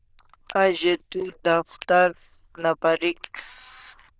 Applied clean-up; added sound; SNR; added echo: neural diffusion model UNIVERSE++.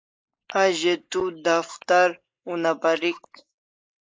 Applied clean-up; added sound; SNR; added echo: neural mask model Resemble Enhance denoiser.